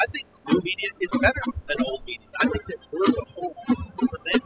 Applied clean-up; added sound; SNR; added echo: classical method spectral subtraction.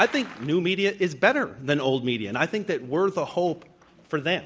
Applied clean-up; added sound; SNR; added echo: none; none; none; none.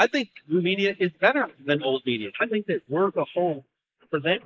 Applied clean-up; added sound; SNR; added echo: neural mask model Resemble Enhance denoiser.